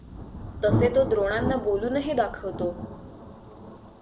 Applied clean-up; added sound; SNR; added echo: none; Thunder; 4 dB; none.